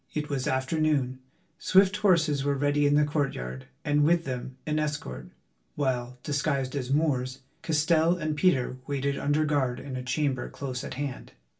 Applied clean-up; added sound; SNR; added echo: none; none; none; reverberation time 0.2 s.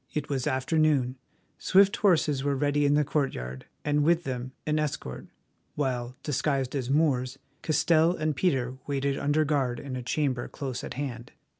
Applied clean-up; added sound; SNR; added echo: none; none; none; none.